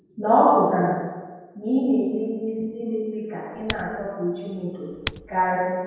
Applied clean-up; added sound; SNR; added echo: none; Typing; 11 dB; reverberation time 1.2 s.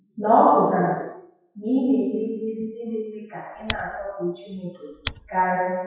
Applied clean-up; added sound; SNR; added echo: classical method WPE with log-MMSE.